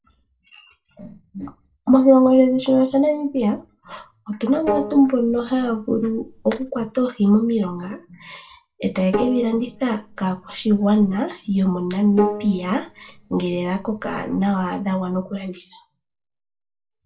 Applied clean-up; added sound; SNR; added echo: neural separator model SepFormer DNS4.